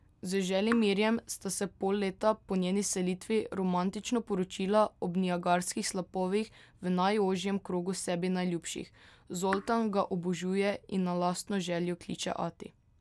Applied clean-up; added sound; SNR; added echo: none; Raindrop / Drip; 13 dB; none.